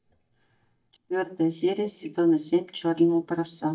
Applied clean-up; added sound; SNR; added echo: neural mask model DeepFilterNet 3.